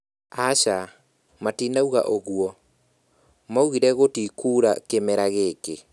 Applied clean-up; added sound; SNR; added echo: none; none; none; none.